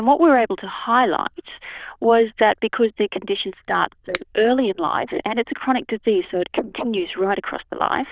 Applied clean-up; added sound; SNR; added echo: neural diffusion model UNIVERSE++.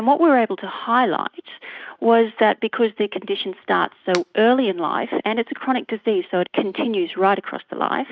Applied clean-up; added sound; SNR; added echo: neural mask model RNNoise.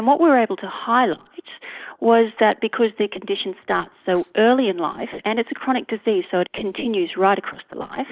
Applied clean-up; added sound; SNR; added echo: neural separator model SepFormer DNS4.